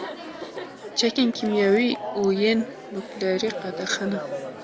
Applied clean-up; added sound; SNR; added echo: none; Chatter; 10 dB; none.